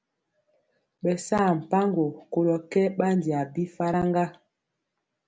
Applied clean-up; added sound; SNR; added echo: none; none; none; none.